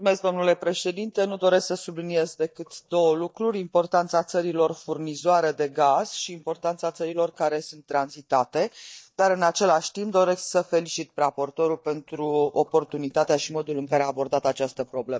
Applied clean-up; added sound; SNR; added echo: neural mask model DeepFilterNet 3.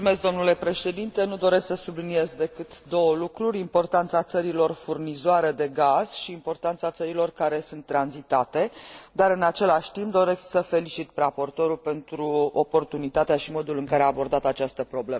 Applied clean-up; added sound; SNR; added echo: none; none; none; none.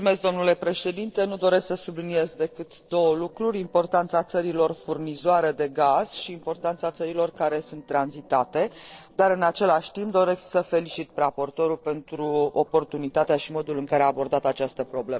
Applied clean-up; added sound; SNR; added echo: neural separator model SepFormer DNS4.